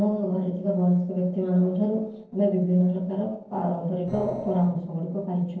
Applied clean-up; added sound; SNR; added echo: neural separator model SepFormer DNS4.